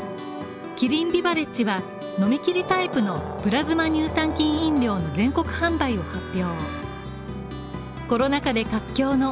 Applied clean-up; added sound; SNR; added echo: none; Brass instrument; 12 dB; none.